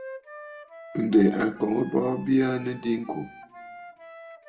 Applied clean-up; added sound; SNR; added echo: none; Wind instrument, woodwind instrument; 17 dB; reverberation time 0.7 s.